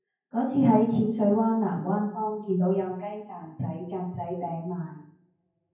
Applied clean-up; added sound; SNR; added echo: none; none; none; reverberation time 0.9 s.